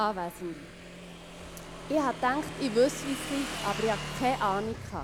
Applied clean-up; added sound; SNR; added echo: none; Motorcycle / Engine; 8 dB; none.